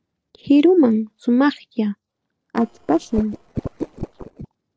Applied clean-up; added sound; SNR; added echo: neural separator model SepFormer DNS4.